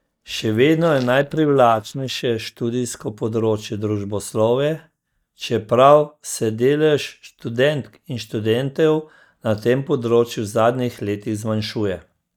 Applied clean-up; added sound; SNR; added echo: neural mask model DeepFilterNet 3.